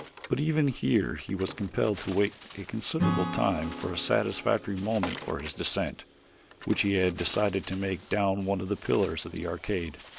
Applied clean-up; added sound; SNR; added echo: none; Bird + Acoustic guitar / Strum; 10 dB; none.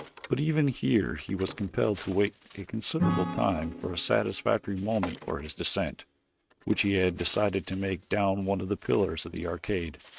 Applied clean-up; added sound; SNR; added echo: neural mask model RNNoise.